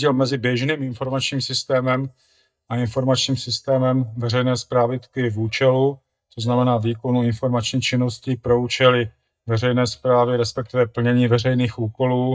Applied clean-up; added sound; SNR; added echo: neural mask model DeepFilterNet 3.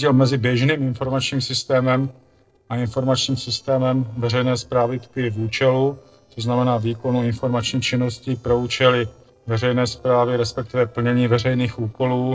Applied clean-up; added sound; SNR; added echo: neural separator model SepFormer DNS4.